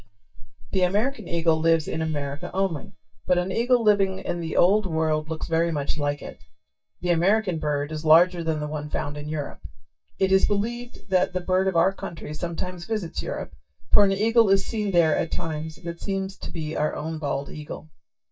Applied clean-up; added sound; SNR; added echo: neural mask model DeepFilterNet 3.